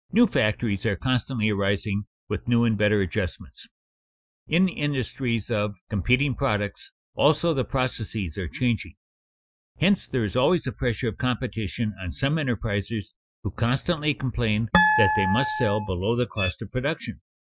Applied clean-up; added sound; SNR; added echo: classical method Wiener filter.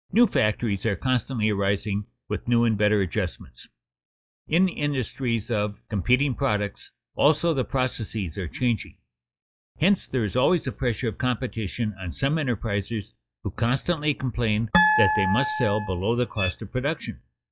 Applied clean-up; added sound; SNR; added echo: classical method log-MMSE.